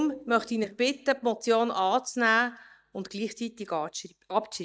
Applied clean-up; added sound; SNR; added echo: neural mask model DeepFilterNet 3.